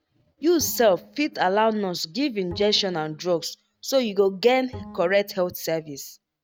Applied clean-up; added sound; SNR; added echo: neural mask model RNNoise.